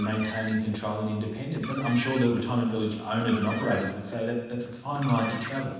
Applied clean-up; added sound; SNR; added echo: none; Car; 13 dB; reverberation time 1.1 s.